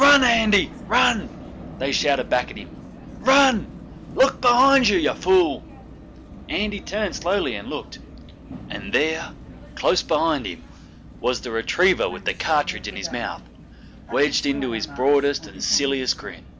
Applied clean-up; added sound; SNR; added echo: none; Vehicle; 16 dB; none.